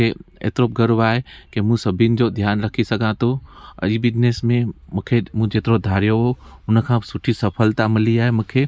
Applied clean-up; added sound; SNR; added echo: none; none; none; none.